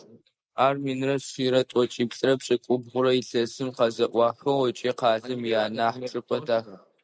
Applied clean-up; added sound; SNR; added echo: neural mask model Resemble Enhance denoiser.